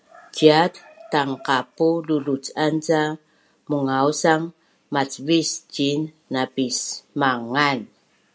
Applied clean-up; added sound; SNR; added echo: none; none; none; none.